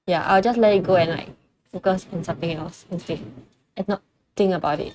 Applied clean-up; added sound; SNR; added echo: neural mask model RNNoise.